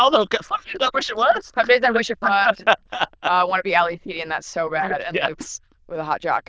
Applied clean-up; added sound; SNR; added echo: neural diffusion model UNIVERSE++.